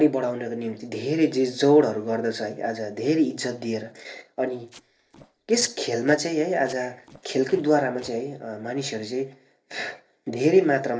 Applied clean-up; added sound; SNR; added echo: neural separator model SepFormer DNS4.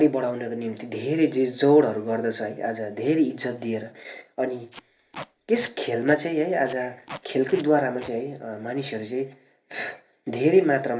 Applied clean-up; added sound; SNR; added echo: none; Packing tape, duct tape; 19 dB; reverberation time 0.3 s.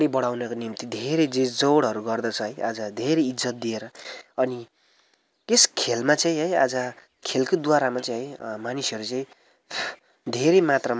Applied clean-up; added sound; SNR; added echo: none; none; none; none.